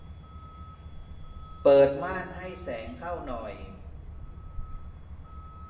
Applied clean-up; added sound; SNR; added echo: none; Truck; 12 dB; reverberation time 0.9 s.